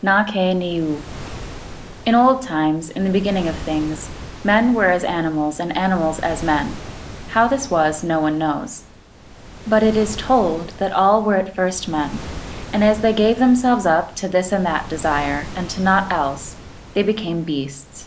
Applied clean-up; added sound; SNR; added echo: none; Waves, surf; 15 dB; none.